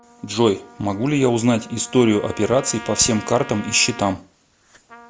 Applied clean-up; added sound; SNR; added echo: none; Trumpet; 18 dB; none.